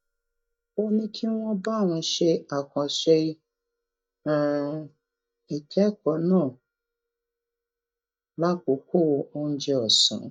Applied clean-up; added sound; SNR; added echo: neural mask model DeepFilterNet 3.